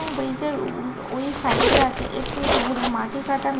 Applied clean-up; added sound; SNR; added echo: none; Zipper (clothing); 0 dB; reverberation time 0.5 s.